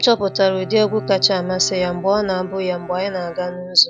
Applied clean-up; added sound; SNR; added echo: none; Bowed string instrument; 15 dB; none.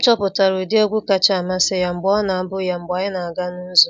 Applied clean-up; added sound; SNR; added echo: none; none; none; none.